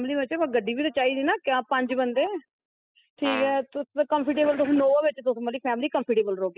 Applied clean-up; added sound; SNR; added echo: classical method spectral subtraction.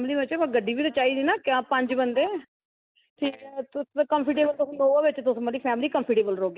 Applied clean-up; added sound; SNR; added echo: neural mask model DeepFilterNet 3.